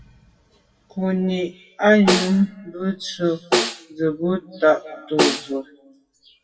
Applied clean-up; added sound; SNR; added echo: classical method WPE with log-MMSE.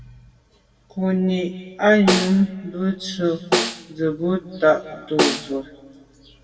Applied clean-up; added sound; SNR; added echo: none; Snare drum; 4 dB; reverberation time 1.9 s.